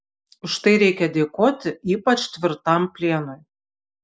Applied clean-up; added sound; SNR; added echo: none; none; none; none.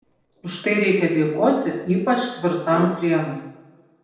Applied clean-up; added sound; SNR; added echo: neural separator model SepFormer DNS4.